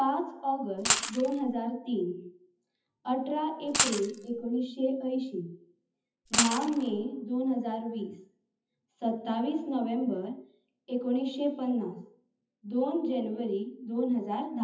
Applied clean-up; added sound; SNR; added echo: classical method WPE with log-MMSE.